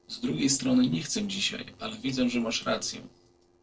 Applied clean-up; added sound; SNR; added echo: neural separator model SepFormer DNS4.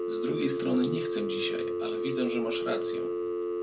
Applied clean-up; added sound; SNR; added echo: none; Telephone; -2 dB; reverberation time 0.2 s.